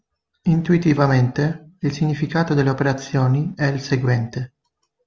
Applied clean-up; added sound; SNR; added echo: none; none; none; none.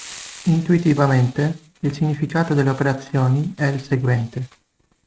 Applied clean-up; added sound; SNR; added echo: neural mask model RNNoise.